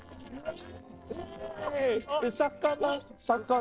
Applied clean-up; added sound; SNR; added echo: neural separator model SepFormer DNS4.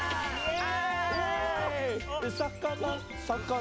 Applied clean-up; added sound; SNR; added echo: none; Scratching (performance technique) + Bird; 20 dB; none.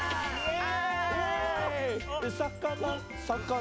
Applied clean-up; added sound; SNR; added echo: none; none; none; none.